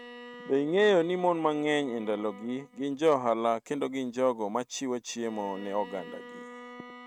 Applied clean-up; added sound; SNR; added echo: neural mask model RNNoise.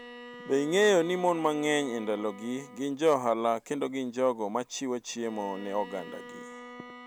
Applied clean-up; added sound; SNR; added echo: none; Bowed string instrument; 18 dB; none.